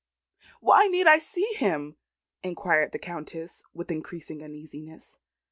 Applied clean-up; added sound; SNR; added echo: none; none; none; none.